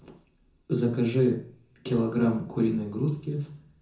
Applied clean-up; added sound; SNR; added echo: none; none; none; reverberation time 0.6 s.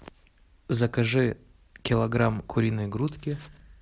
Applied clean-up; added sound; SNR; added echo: none; none; none; none.